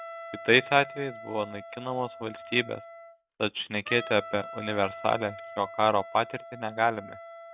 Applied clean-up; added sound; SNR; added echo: none; Wind instrument, woodwind instrument; 14 dB; none.